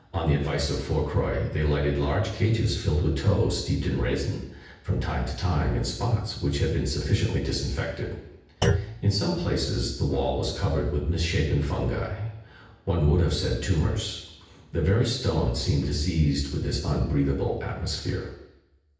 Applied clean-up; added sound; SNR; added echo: none; Thump, thud; 8 dB; reverberation time 0.9 s.